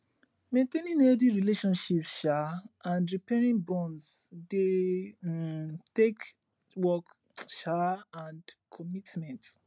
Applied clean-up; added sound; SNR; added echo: none; none; none; none.